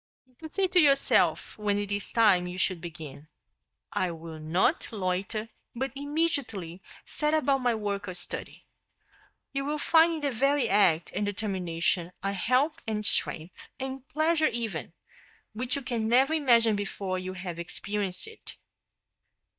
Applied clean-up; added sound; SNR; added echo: neural mask model DeepFilterNet 3.